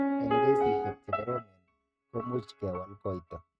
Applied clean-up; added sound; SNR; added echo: neural mask model RNNoise.